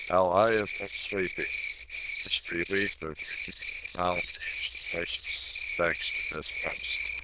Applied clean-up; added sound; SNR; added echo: neural diffusion model UNIVERSE++.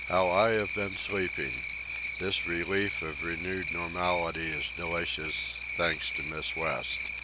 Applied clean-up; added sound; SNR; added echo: none; Cricket; 4 dB; none.